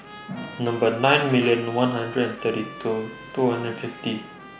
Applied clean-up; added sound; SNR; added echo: none; Trumpet; 17 dB; none.